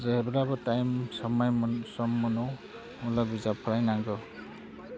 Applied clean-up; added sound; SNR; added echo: none; none; none; none.